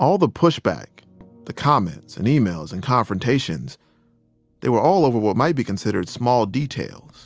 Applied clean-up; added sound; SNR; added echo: none; none; none; none.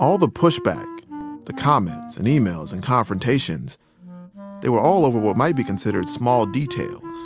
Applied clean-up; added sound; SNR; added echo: none; Wind instrument, woodwind instrument; 14 dB; none.